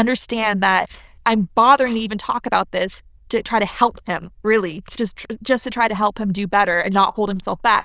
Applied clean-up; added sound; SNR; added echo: neural diffusion model UNIVERSE++.